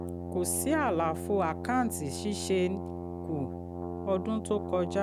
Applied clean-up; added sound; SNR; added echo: none; Brass instrument; 6 dB; none.